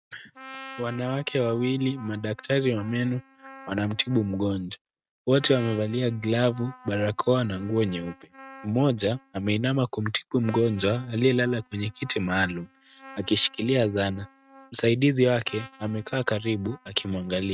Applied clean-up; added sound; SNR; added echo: neural mask model RNNoise.